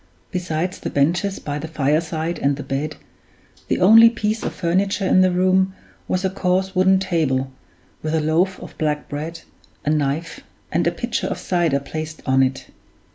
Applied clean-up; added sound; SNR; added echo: none; none; none; none.